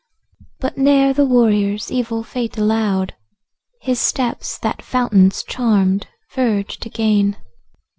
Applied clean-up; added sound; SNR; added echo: none; none; none; none.